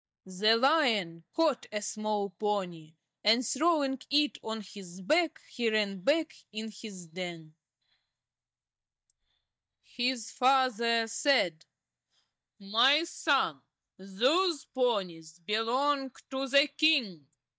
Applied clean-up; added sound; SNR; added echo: neural mask model DeepFilterNet 3.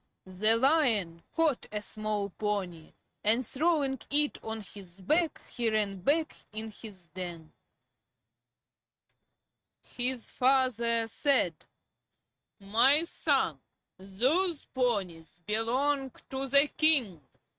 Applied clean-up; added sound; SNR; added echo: neural mask model RNNoise.